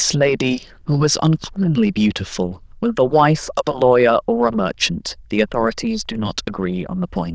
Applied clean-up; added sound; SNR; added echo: neural diffusion model UNIVERSE++.